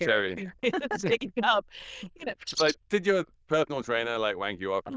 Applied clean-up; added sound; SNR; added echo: neural diffusion model UNIVERSE++.